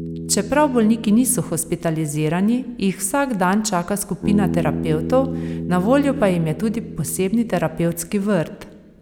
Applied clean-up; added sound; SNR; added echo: none; Bass guitar; 9 dB; none.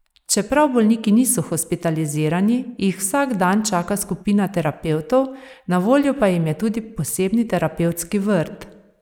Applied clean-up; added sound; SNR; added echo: neural mask model Resemble Enhance denoiser.